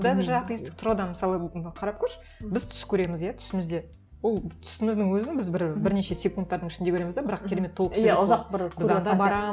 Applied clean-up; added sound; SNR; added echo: none; none; none; none.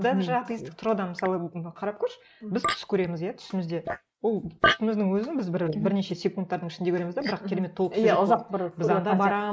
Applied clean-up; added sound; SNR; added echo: neural mask model Resemble Enhance denoiser.